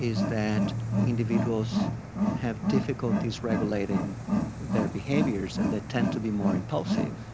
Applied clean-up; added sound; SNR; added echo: none; Wild animals; -2 dB; none.